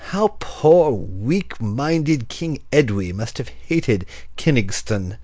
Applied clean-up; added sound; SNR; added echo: none; none; none; none.